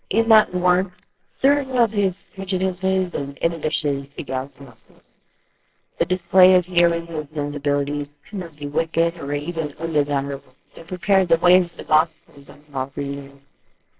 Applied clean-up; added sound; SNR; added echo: neural separator model SepFormer WHAMR!.